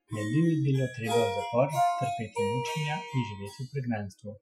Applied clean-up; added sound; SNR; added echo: classical method Wiener filter.